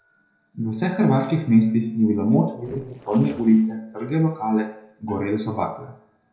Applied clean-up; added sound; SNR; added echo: neural separator model SepFormer DNS4.